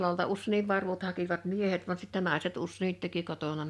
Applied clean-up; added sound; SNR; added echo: none; none; none; none.